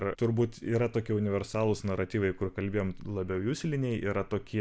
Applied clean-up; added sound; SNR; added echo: none; none; none; none.